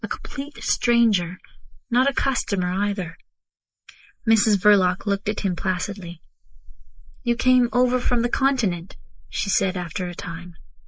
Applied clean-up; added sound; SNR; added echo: neural mask model Resemble Enhance denoiser.